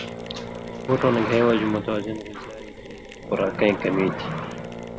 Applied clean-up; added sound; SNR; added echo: none; Brass instrument + Mechanisms; 11 dB; none.